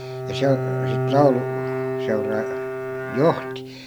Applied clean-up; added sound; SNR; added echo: none; Bowed string instrument; 2 dB; none.